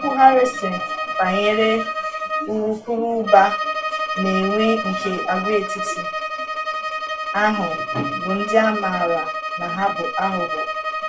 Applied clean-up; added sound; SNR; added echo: none; Bowed string instrument; 4 dB; reverberation time 0.2 s.